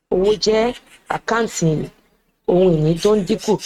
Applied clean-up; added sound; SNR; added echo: neural mask model RNNoise.